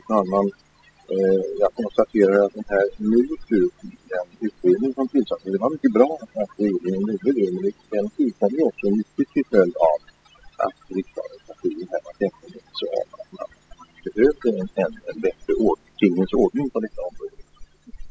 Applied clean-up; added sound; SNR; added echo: classical method spectral subtraction.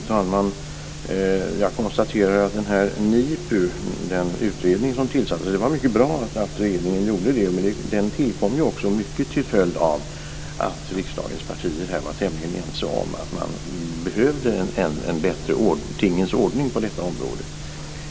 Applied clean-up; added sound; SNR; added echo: none; none; none; none.